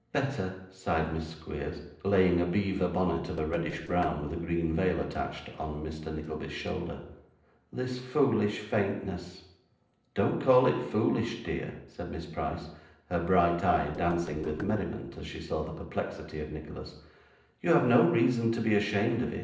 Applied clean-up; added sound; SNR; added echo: neural separator model SepFormer DNS4.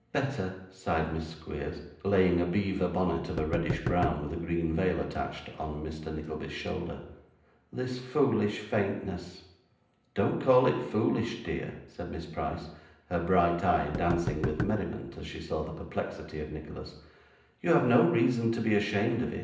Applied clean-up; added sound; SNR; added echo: none; Knock; 6 dB; reverberation time 0.8 s.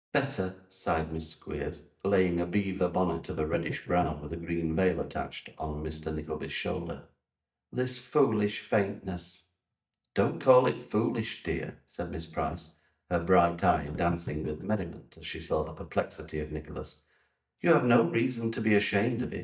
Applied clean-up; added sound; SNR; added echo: neural mask model DeepFilterNet 3.